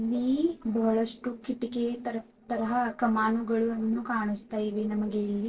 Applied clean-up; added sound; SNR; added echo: neural separator model SepFormer DNS4.